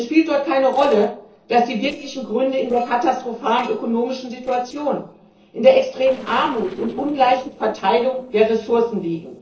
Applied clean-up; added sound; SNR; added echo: neural separator model SepFormer DNS4.